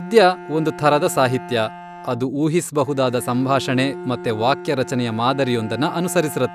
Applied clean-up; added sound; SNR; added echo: none; Bowed string instrument; 14 dB; none.